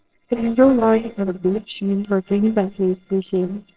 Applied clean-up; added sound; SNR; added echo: neural separator model SepFormer WHAMR!.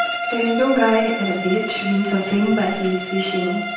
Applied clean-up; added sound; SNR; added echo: none; Bowed string instrument; 7 dB; reverberation time 0.9 s.